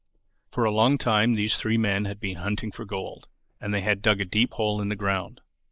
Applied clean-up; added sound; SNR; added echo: neural mask model Resemble Enhance denoiser.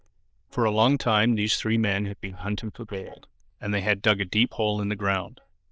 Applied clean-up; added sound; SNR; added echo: neural diffusion model UNIVERSE++.